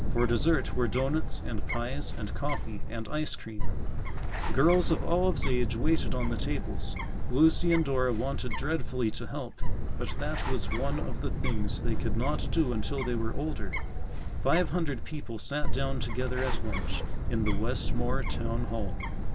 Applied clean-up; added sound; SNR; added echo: none; Bird; -5 dB; none.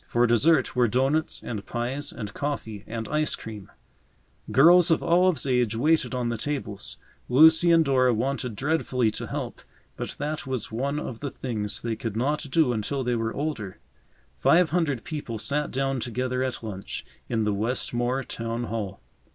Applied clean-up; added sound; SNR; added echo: none; none; none; none.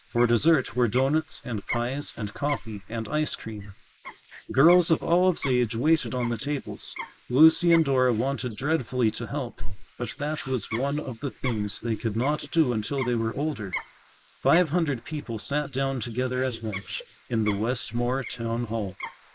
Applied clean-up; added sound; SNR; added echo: neural mask model Resemble Enhance denoiser.